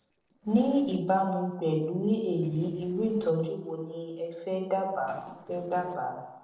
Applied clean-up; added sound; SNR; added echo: neural separator model SepFormer DNS4.